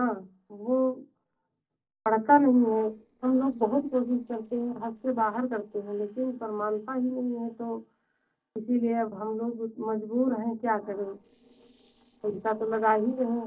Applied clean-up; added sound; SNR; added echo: neural separator model SepFormer DNS4.